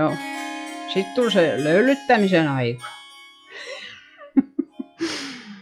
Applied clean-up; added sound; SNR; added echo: classical method log-MMSE.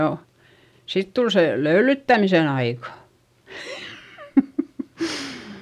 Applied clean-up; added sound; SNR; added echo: none; none; none; none.